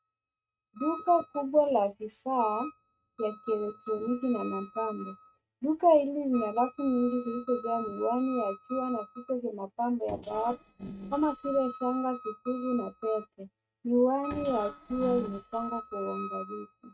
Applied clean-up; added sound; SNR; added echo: neural mask model RNNoise.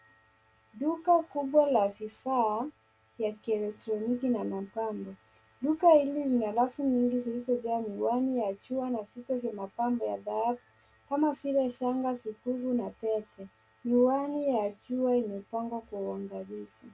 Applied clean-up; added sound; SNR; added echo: none; none; none; none.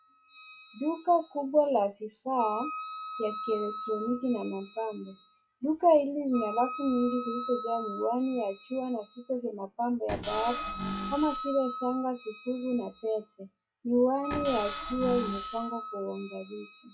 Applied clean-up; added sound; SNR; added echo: classical method log-MMSE.